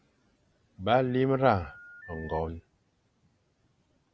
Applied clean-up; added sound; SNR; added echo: none; Telephone; 20 dB; none.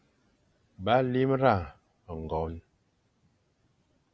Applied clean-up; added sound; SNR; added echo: none; none; none; none.